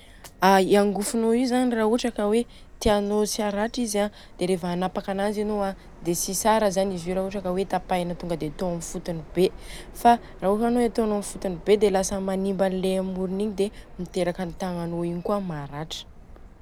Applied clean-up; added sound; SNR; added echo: none; Subway, metro, underground; 19 dB; none.